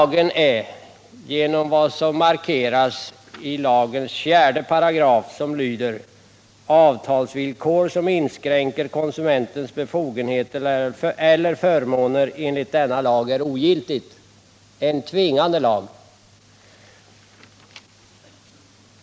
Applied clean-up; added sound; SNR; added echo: none; none; none; none.